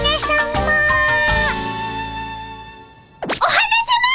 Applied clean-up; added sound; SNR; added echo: none; none; none; none.